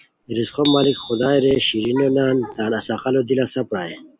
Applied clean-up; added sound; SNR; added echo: none; Bicycle bell; 14 dB; none.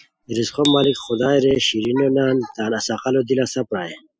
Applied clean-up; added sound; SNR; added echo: classical method spectral subtraction.